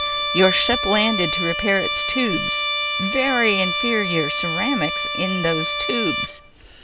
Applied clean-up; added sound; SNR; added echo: none; Trumpet; 1 dB; none.